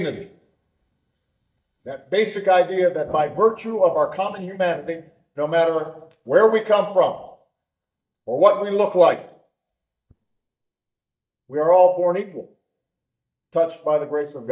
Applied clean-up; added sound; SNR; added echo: neural mask model DeepFilterNet 3.